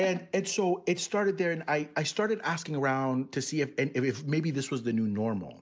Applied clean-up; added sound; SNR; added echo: none; none; none; none.